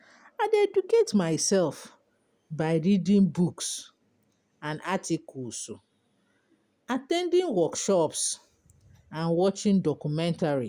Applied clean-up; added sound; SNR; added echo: none; none; none; none.